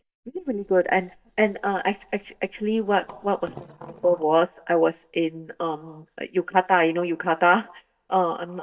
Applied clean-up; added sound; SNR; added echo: neural mask model DeepFilterNet 3.